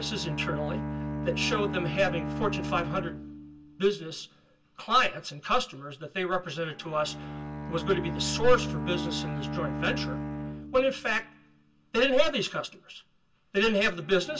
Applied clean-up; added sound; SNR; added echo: none; Bowed string instrument; 7 dB; reverberation time 0.1 s.